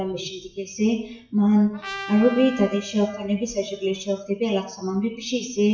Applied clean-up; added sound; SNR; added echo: classical method WPE with log-MMSE.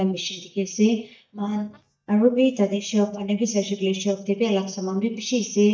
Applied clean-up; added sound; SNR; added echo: neural mask model DeepFilterNet 3.